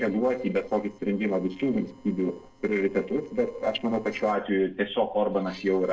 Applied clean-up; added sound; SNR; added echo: neural separator model SepFormer DNS4.